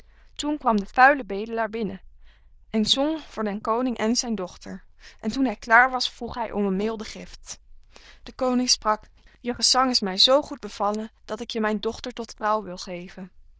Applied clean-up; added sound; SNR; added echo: neural diffusion model UNIVERSE++.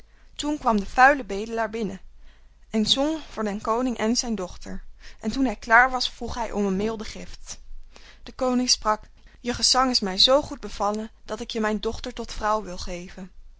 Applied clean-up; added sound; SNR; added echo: none; Brass instrument; 18 dB; none.